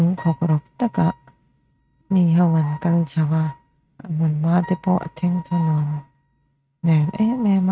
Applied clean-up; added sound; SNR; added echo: neural mask model RNNoise.